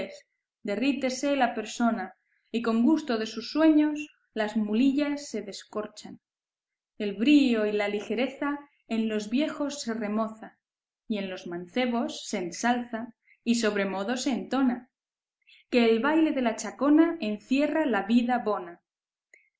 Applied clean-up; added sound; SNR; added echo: none; none; none; none.